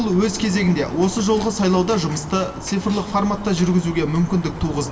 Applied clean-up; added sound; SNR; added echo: none; Bird; 13 dB; reverberation time 0.9 s.